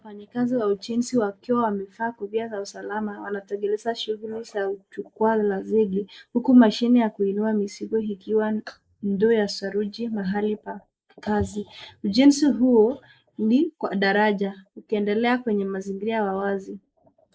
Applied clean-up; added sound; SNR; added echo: neural mask model Resemble Enhance denoiser.